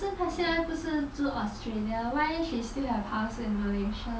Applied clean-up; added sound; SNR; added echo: none; none; none; none.